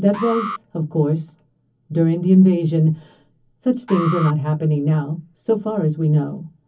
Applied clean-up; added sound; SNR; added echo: none; Alarm; 13 dB; reverberation time 0.3 s.